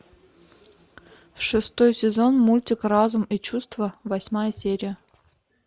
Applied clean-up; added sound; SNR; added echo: none; none; none; none.